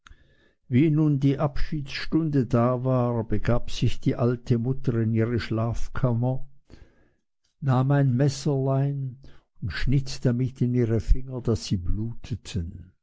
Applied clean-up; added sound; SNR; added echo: none; none; none; none.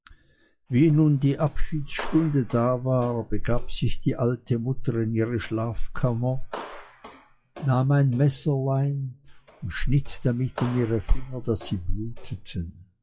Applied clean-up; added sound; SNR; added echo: classical method WPE with log-MMSE.